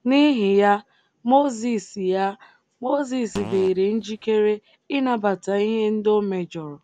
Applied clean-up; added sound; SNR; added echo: none; Fart; 14 dB; none.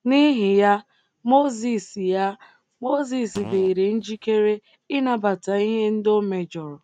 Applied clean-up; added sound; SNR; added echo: neural mask model RNNoise.